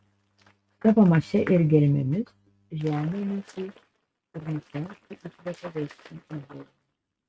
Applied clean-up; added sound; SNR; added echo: neural mask model RNNoise.